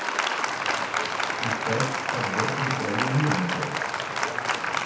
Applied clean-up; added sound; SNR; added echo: none; Applause; -4 dB; reverberation time 0.8 s.